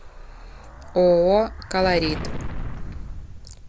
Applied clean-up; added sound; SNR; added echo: none; Explosion; 8 dB; none.